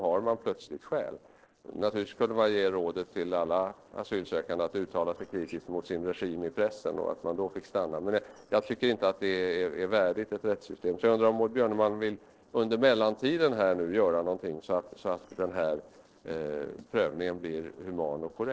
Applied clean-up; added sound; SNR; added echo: neural separator model SepFormer DNS4.